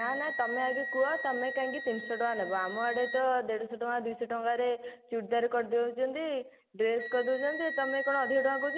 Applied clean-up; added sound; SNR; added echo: none; Wind instrument, woodwind instrument; 9 dB; none.